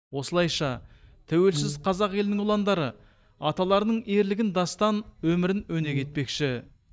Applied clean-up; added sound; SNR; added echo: neural mask model DeepFilterNet 3.